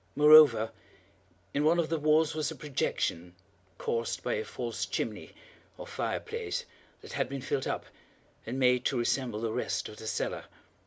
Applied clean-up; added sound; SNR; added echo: none; none; none; none.